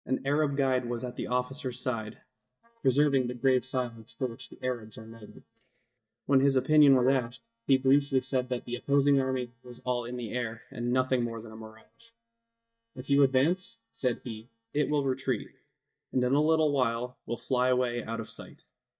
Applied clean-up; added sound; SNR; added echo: neural mask model DeepFilterNet 3.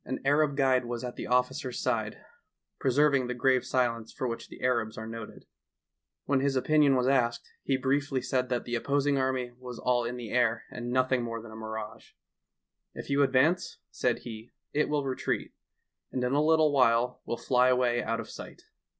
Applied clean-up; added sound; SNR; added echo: none; none; none; none.